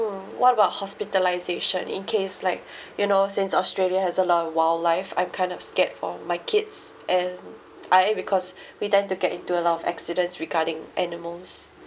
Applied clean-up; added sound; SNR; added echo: none; none; none; none.